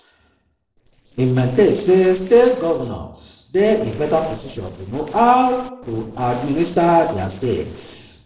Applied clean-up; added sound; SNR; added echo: neural separator model SepFormer DNS4.